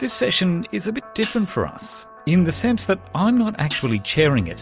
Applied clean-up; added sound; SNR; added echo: none; Hi-hat; 16 dB; none.